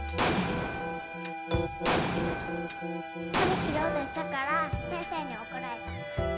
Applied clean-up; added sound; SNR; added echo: none; Explosion; 0 dB; none.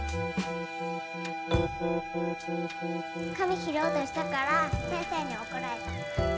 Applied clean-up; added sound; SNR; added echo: none; none; none; none.